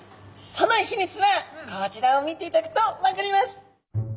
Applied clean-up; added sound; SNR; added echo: none; none; none; none.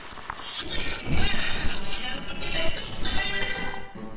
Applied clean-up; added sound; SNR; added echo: neural separator model SepFormer WHAMR!.